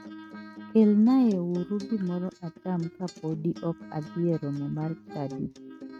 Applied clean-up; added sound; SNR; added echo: neural mask model RNNoise.